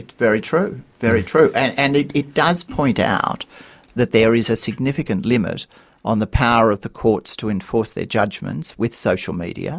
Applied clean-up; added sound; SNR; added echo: none; none; none; none.